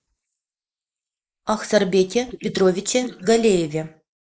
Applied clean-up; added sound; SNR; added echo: neural mask model Resemble Enhance denoiser.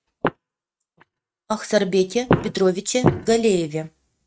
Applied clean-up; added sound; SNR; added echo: neural mask model RNNoise.